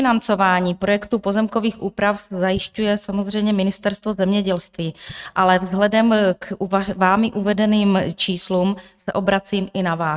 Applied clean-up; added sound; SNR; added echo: neural mask model RNNoise.